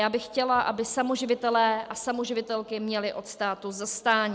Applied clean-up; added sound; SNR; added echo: none; none; none; none.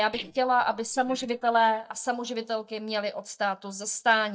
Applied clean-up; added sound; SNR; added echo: neural mask model DeepFilterNet 3.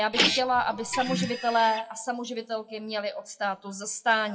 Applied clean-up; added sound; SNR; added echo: classical method WPE with log-MMSE.